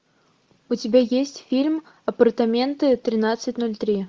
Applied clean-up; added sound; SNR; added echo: none; none; none; none.